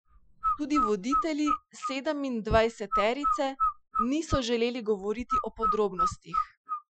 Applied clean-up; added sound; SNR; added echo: classical method Wiener filter.